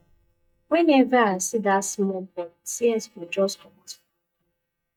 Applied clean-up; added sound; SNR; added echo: neural mask model DeepFilterNet 3.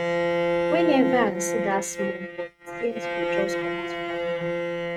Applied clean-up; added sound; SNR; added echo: neural mask model RNNoise.